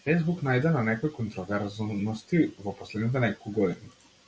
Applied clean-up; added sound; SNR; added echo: none; none; none; none.